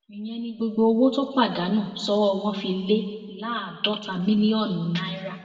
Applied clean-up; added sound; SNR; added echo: none; none; none; reverberation time 1.6 s.